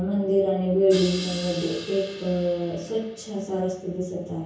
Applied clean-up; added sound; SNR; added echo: none; Crash cymbal; 16 dB; reverberation time 0.6 s.